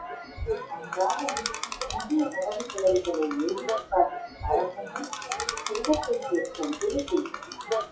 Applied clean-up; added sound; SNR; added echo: classical method WPE with log-MMSE.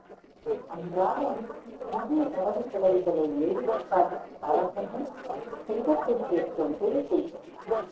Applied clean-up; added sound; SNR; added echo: neural separator model SepFormer DNS4.